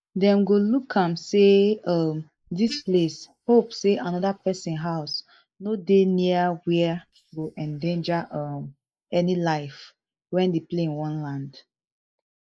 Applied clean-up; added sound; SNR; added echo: neural mask model Resemble Enhance denoiser.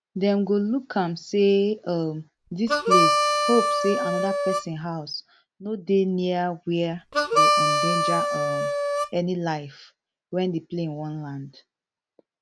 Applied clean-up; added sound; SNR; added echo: none; Harmonica; -4 dB; none.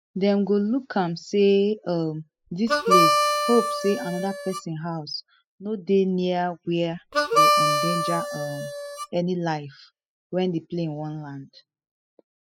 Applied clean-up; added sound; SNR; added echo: classical method spectral subtraction.